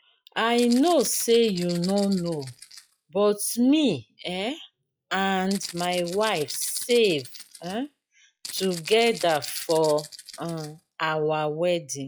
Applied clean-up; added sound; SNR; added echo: classical method log-MMSE.